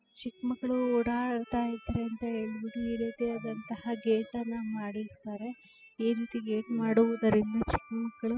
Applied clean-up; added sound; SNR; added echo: classical method spectral subtraction.